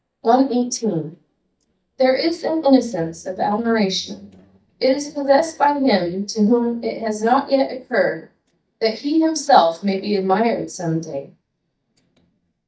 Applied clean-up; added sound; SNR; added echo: neural mask model DeepFilterNet 3.